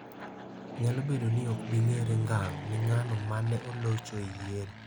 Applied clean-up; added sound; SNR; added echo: none; Fixed-wing aircraft, airplane; 10 dB; none.